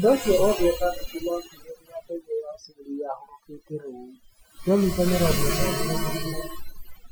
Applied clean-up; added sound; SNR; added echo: classical method Wiener filter.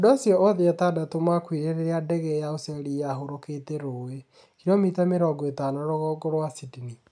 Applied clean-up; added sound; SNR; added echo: none; none; none; none.